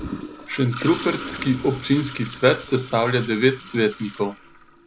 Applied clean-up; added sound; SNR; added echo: none; Toilet flush; 13 dB; none.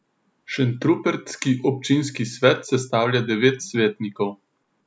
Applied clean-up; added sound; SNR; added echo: none; none; none; none.